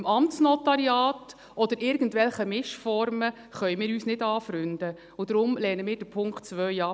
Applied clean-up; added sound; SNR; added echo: none; none; none; none.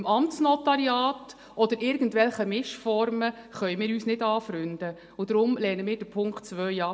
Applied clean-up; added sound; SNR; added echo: none; none; none; reverberation time 2.0 s.